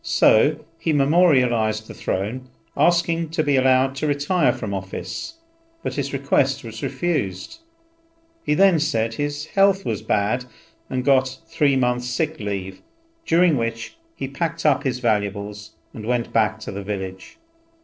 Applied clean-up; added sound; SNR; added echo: neural separator model SepFormer DNS4.